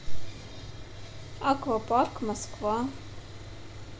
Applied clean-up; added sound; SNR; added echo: none; Sawing; 18 dB; none.